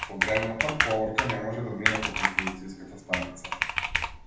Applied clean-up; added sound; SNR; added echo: none; Computer keyboard; -3 dB; reverberation time 0.8 s.